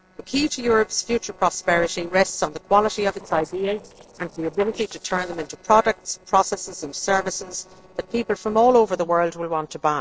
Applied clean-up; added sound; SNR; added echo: neural separator model SepFormer DNS4.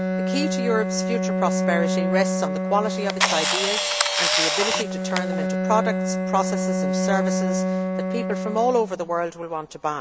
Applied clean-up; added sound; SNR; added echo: none; Camera + Bowed string instrument; -3 dB; none.